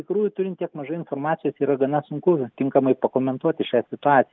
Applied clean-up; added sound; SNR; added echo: none; none; none; none.